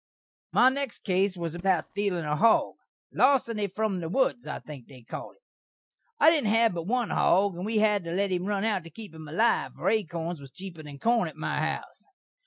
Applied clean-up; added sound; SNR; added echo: neural mask model DeepFilterNet 3.